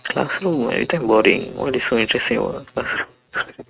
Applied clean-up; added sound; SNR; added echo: neural mask model RNNoise.